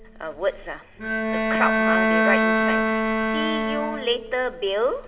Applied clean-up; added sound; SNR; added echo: none; Bowed string instrument; -4 dB; reverberation time 0.9 s.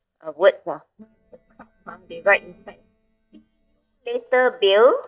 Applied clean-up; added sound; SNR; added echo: neural mask model DeepFilterNet 3.